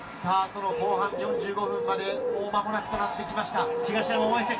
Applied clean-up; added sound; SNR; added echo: none; Bird; 2 dB; reverberation time 0.2 s.